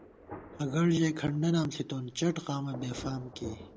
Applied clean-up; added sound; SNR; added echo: none; Thunder; 16 dB; none.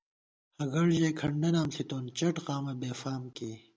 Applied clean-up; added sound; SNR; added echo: none; none; none; none.